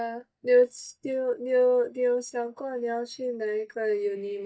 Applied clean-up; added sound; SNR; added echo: neural mask model DeepFilterNet 3.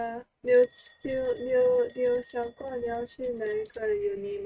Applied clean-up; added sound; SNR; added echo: neural mask model RNNoise.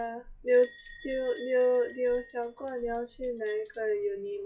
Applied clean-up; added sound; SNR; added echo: classical method log-MMSE.